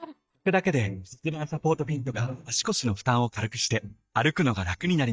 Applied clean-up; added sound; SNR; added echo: neural mask model DeepFilterNet 3.